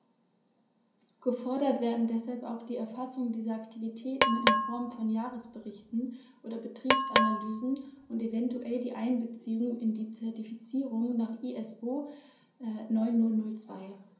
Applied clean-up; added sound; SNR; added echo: none; Percussion; -3 dB; reverberation time 0.6 s.